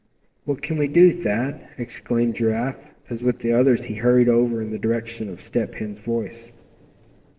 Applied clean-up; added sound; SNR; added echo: neural separator model SepFormer DNS4.